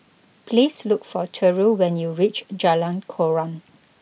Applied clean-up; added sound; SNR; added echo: none; none; none; none.